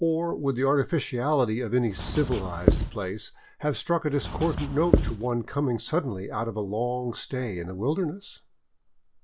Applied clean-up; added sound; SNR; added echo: none; Writing; 0 dB; none.